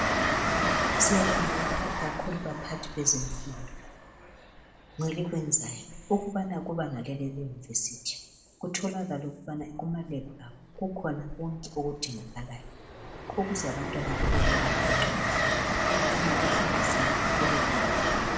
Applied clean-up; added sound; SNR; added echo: none; Train; -3 dB; reverberation time 0.9 s.